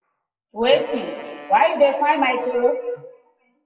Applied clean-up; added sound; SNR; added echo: classical method WPE with log-MMSE.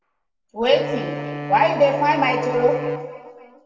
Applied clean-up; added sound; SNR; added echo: none; Wind instrument, woodwind instrument; 10 dB; reverberation time 2.2 s.